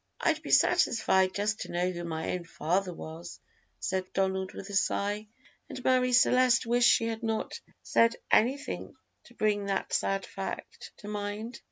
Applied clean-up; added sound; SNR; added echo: none; none; none; none.